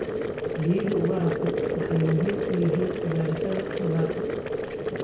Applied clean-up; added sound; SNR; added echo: none; Boiling; 1 dB; reverberation time 0.6 s.